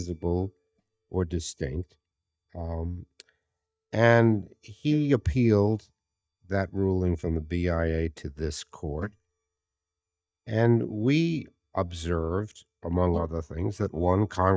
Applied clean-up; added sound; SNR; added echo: neural mask model DeepFilterNet 3.